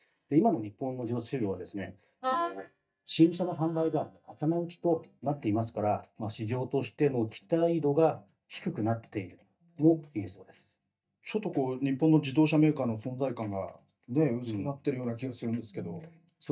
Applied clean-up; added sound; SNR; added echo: neural mask model DeepFilterNet 3.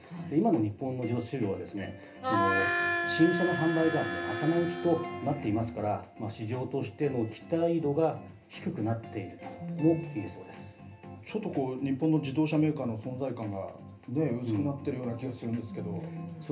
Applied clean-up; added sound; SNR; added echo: none; Harmonica; 1 dB; reverberation time 0.3 s.